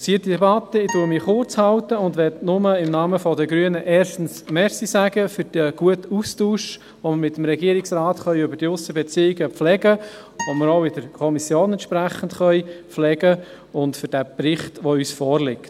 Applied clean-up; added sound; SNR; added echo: none; Acoustic guitar; 16 dB; none.